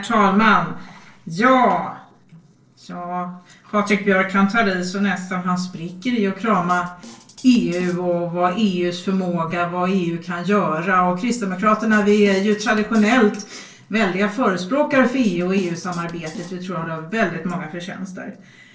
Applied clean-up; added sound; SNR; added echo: neural separator model SepFormer DNS4.